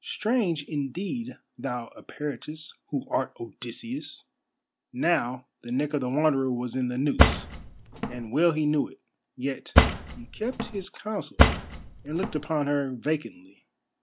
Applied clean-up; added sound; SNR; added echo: none; Cutlery, silverware / Drawer open or close; -5 dB; none.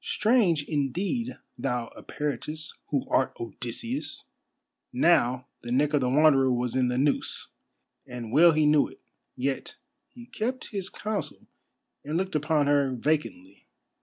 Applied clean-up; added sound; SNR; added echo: none; none; none; none.